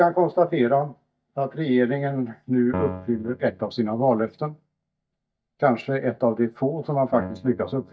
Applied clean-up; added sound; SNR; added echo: neural mask model DeepFilterNet 3.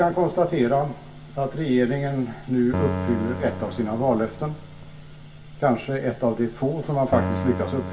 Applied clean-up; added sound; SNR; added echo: none; Keyboard (musical); 9 dB; reverberation time 0.2 s.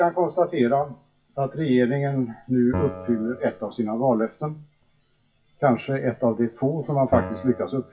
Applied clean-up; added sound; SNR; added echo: classical method WPE with log-MMSE.